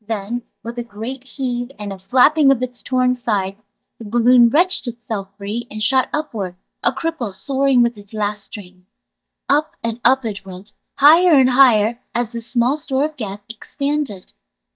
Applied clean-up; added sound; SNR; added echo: neural mask model DeepFilterNet 3.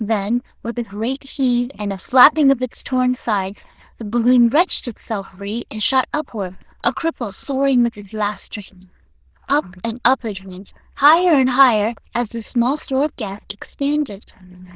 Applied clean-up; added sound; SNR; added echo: neural diffusion model UNIVERSE++.